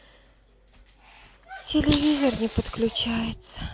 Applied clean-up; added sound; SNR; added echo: none; Fire; 10 dB; none.